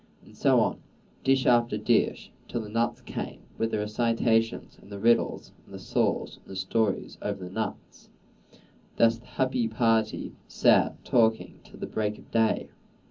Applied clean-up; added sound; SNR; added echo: none; none; none; reverberation time 0.4 s.